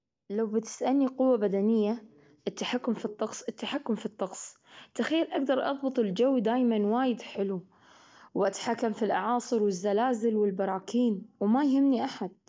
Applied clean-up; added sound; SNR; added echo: none; none; none; none.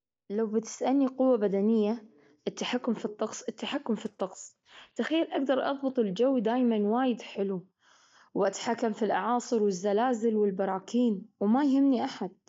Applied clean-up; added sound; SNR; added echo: neural mask model DeepFilterNet 3.